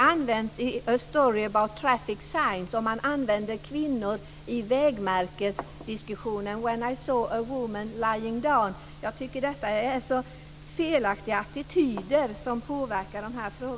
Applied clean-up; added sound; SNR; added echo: none; none; none; none.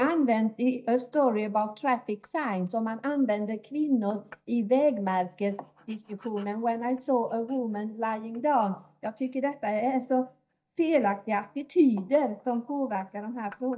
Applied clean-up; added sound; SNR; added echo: neural mask model DeepFilterNet 3.